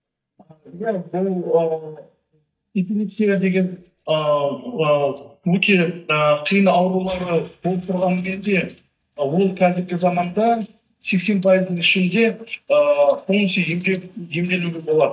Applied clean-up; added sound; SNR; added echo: neural mask model DeepFilterNet 3.